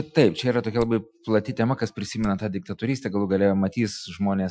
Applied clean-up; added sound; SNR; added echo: classical method Wiener filter.